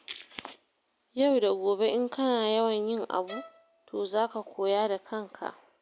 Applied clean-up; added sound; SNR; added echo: none; Bowed string instrument; 20 dB; none.